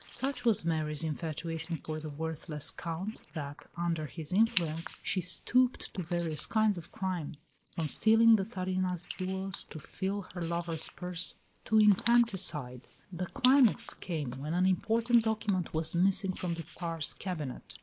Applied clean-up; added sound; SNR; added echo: neural mask model Resemble Enhance denoiser.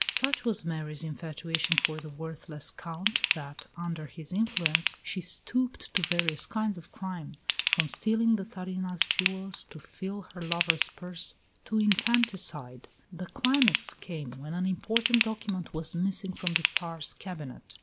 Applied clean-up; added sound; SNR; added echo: none; Ratchet, pawl / Tools; 1 dB; none.